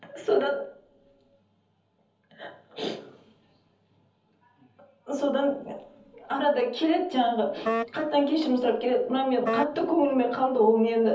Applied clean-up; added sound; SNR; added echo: none; Wind instrument, woodwind instrument; 5 dB; reverberation time 0.7 s.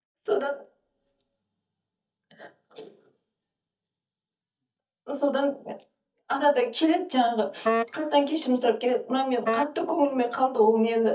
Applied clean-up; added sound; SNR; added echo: neural mask model DeepFilterNet 3.